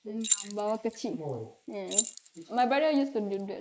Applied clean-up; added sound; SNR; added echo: neural mask model Resemble Enhance denoiser.